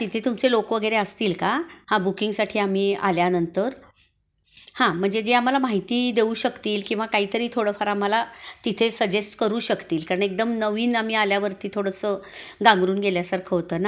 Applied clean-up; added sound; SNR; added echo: none; none; none; none.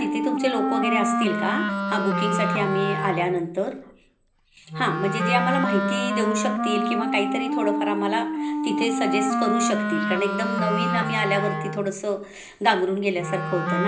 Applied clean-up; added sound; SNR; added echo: none; Wind instrument, woodwind instrument; 0 dB; reverberation time 0.5 s.